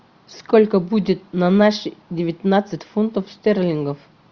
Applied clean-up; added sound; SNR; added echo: none; none; none; none.